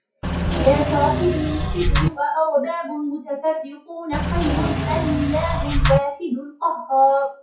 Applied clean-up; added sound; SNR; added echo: classical method WPE with log-MMSE.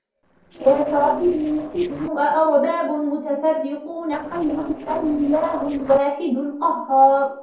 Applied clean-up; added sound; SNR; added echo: neural separator model SepFormer DNS4.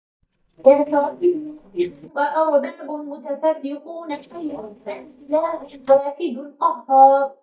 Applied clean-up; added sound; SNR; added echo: neural mask model DeepFilterNet 3.